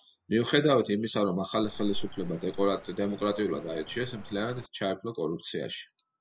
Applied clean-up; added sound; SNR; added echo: none; Cricket; 6 dB; none.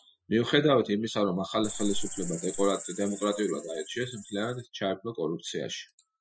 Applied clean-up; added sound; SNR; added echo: classical method Wiener filter.